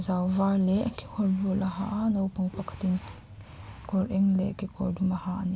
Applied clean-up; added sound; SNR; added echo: none; none; none; none.